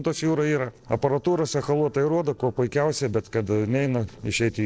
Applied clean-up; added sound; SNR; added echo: neural separator model SepFormer DNS4.